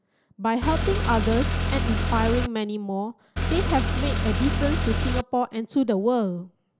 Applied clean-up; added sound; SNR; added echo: none; Car; -2 dB; none.